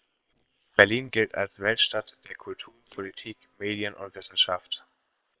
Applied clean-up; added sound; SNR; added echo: neural separator model SepFormer WHAM!.